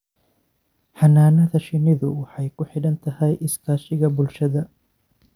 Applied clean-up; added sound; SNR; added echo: none; none; none; none.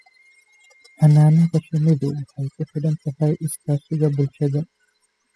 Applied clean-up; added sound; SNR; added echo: classical method spectral subtraction.